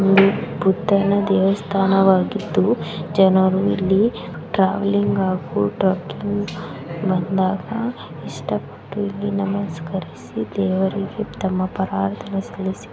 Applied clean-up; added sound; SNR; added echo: none; none; none; none.